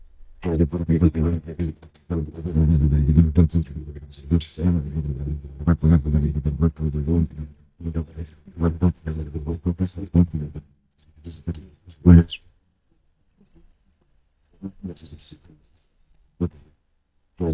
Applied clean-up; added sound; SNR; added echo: neural mask model DeepFilterNet 3.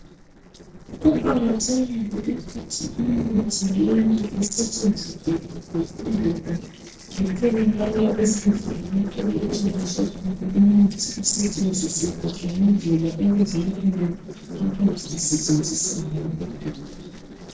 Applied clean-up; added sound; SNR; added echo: neural separator model SepFormer DNS4.